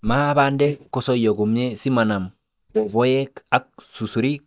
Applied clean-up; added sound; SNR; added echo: neural mask model DeepFilterNet 3.